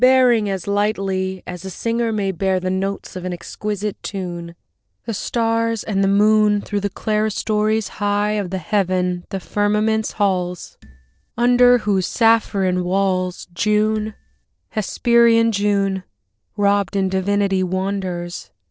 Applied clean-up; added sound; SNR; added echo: neural separator model SepFormer DNS4.